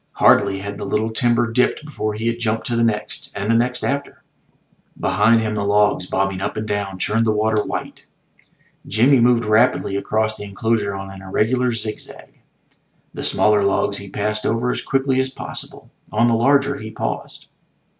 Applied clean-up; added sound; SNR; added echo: none; none; none; none.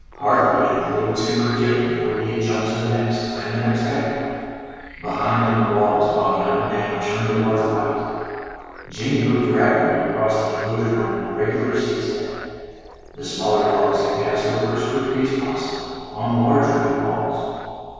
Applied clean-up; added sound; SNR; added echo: none; Frog; 19 dB; reverberation time 2.2 s.